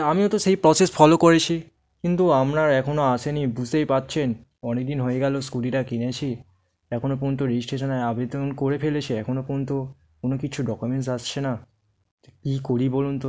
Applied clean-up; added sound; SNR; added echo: none; none; none; none.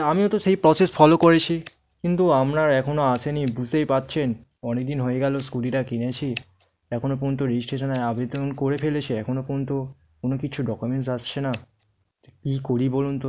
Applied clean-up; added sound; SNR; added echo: none; Scissors; 18 dB; none.